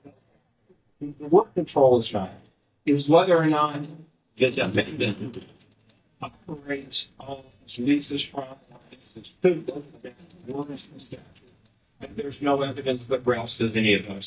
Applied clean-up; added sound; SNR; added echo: neural mask model DeepFilterNet 3.